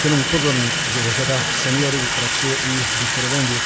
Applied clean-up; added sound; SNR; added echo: none; Sink (filling or washing) / Water tap, faucet; -2 dB; none.